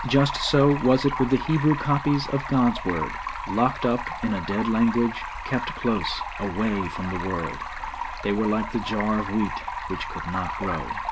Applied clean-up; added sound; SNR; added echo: none; Stream; 7 dB; none.